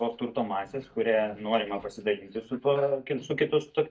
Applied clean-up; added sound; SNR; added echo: neural mask model DeepFilterNet 3.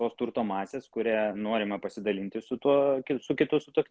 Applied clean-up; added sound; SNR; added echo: none; none; none; none.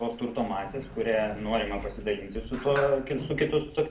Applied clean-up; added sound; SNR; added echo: none; Sliding door; 12 dB; reverberation time 0.4 s.